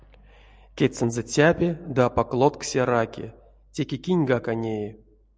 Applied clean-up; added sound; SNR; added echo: none; none; none; none.